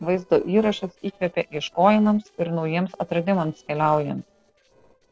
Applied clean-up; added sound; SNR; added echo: neural separator model SepFormer DNS4.